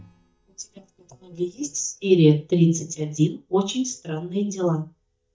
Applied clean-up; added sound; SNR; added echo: neural mask model DeepFilterNet 3.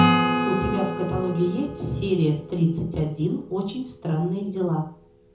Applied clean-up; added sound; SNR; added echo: none; Acoustic guitar / Strum; 2 dB; reverberation time 0.6 s.